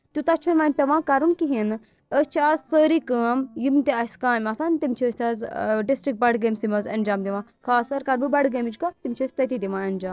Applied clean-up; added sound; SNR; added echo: neural separator model SepFormer DNS4.